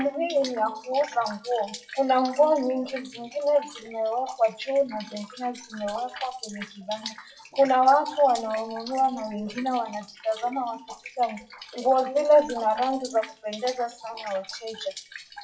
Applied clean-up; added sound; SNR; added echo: classical method WPE with log-MMSE.